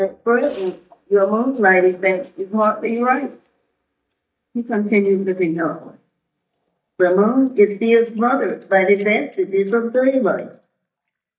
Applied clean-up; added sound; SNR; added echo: neural mask model DeepFilterNet 3.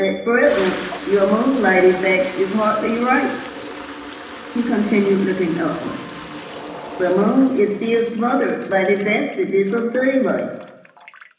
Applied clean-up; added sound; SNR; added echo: none; Toilet flush; 14 dB; reverberation time 1.0 s.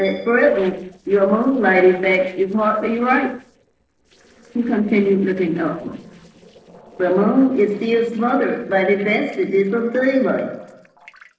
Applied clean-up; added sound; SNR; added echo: neural separator model SepFormer DNS4.